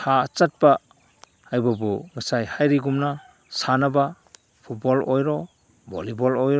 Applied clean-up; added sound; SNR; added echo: none; none; none; none.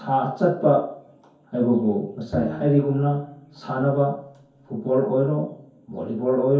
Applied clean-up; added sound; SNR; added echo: none; Bowed string instrument; 16 dB; reverberation time 0.6 s.